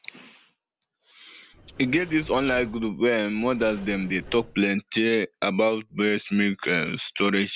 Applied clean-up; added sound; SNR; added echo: none; Sliding door; 18 dB; none.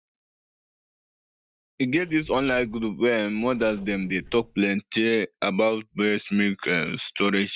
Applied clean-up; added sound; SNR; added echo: neural mask model DeepFilterNet 3.